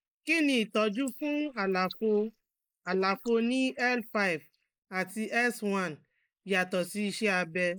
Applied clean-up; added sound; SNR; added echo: neural mask model Resemble Enhance denoiser.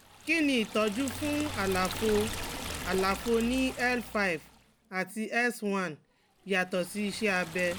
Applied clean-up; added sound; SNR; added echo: none; Liquid; 10 dB; none.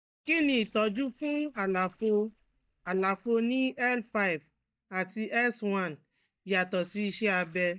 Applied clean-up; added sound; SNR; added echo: neural mask model DeepFilterNet 3.